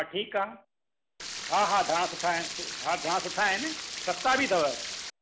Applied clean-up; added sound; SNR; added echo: none; Stream; 7 dB; none.